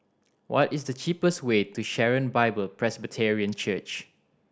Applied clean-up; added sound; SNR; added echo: none; none; none; none.